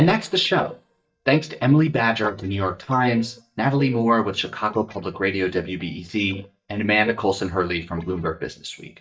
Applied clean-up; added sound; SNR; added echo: neural mask model DeepFilterNet 3.